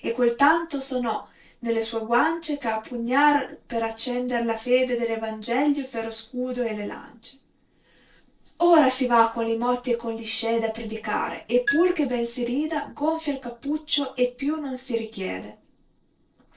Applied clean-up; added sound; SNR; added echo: neural separator model SepFormer DNS4.